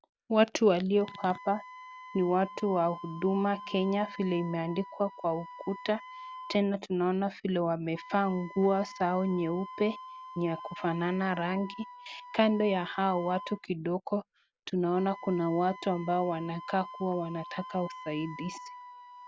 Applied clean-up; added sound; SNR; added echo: none; Wind instrument, woodwind instrument; 16 dB; none.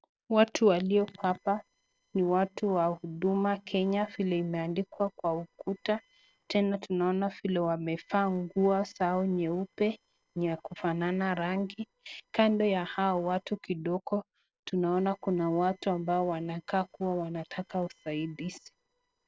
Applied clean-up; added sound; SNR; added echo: neural separator model SepFormer DNS4.